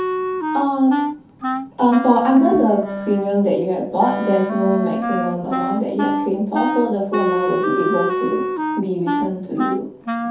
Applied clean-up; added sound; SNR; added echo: none; Wind instrument, woodwind instrument; 3 dB; reverberation time 0.5 s.